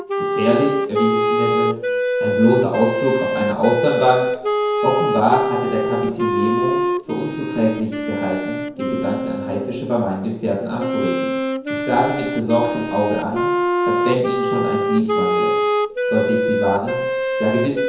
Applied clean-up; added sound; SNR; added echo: none; Wind instrument, woodwind instrument; 0 dB; reverberation time 0.9 s.